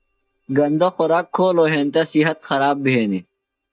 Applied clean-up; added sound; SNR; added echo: neural mask model DeepFilterNet 3.